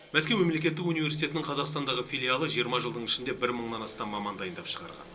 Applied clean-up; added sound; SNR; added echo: none; none; none; reverberation time 0.2 s.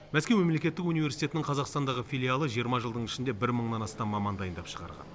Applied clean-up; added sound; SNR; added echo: none; none; none; none.